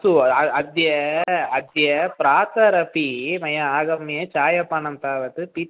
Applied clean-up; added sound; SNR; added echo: neural mask model Resemble Enhance denoiser.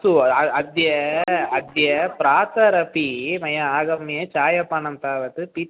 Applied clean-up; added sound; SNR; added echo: none; none; none; none.